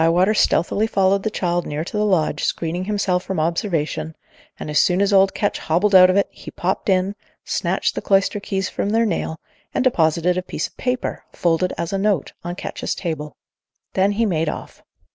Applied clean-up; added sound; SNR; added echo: none; none; none; none.